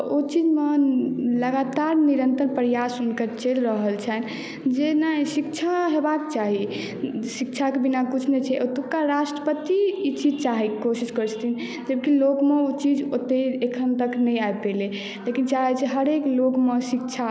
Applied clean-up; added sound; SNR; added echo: none; none; none; none.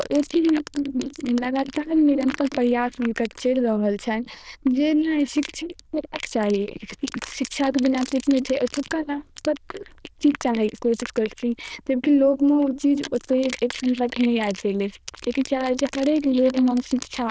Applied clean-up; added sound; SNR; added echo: neural diffusion model UNIVERSE++.